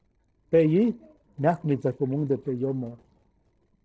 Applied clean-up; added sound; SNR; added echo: neural separator model SepFormer DNS4.